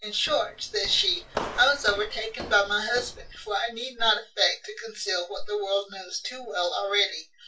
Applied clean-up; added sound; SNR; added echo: none; Walk, footsteps; 12 dB; reverberation time 0.2 s.